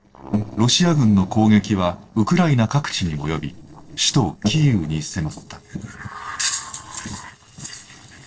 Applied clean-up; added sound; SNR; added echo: neural separator model SepFormer DNS4.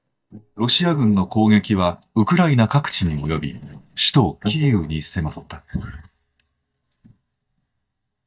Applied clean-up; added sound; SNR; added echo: neural mask model DeepFilterNet 3.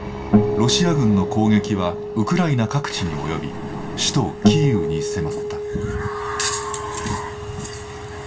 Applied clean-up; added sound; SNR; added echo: none; Acoustic guitar; 3 dB; reverberation time 0.2 s.